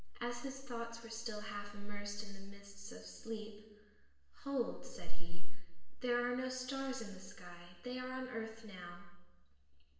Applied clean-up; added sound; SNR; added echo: none; none; none; reverberation time 0.9 s.